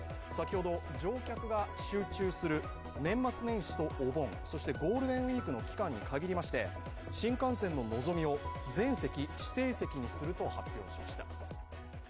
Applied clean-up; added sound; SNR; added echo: none; none; none; none.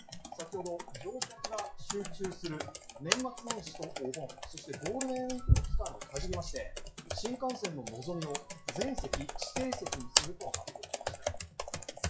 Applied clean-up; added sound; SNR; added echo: classical method WPE with log-MMSE.